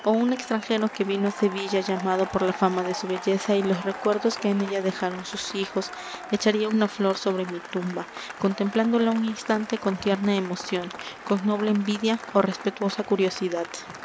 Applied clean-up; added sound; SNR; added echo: none; Applause / Cheering; 13 dB; none.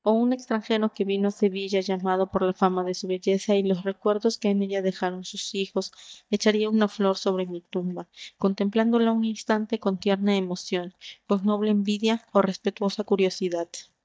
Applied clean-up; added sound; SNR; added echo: neural mask model DeepFilterNet 3.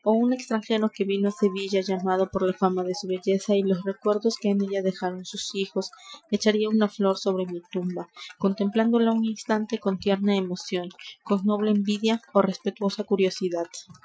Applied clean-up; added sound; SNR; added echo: classical method Wiener filter.